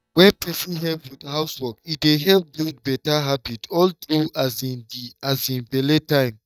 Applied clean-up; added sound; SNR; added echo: neural mask model DeepFilterNet 3.